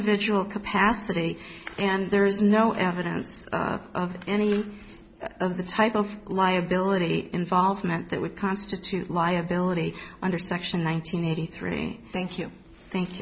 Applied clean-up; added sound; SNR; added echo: none; none; none; none.